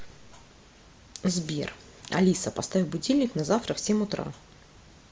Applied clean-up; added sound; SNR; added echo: none; none; none; none.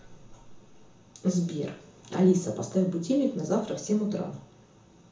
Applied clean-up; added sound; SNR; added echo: none; none; none; reverberation time 0.6 s.